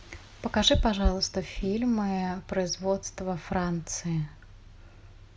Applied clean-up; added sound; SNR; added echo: none; none; none; none.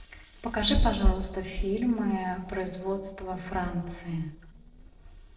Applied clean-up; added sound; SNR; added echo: neural separator model SepFormer DNS4.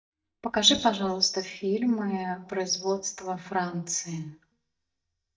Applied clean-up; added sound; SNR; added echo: neural mask model DeepFilterNet 3.